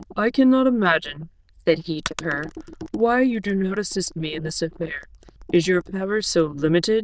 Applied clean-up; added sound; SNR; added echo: neural diffusion model UNIVERSE++.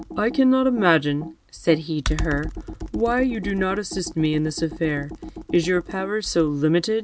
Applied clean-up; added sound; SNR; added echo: none; Computer keyboard; 11 dB; none.